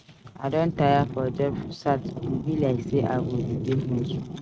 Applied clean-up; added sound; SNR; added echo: neural mask model RNNoise.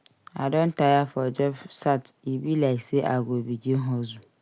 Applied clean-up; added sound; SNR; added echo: none; none; none; none.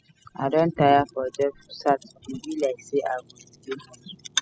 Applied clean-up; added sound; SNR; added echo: classical method spectral subtraction.